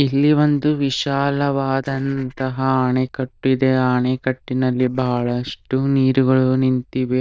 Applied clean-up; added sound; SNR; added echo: neural diffusion model UNIVERSE++.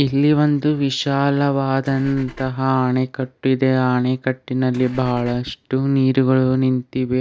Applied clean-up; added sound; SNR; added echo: none; Engine / Car; 19 dB; none.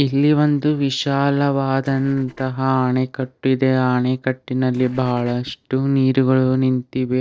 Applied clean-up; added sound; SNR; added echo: neural separator model SepFormer DNS4.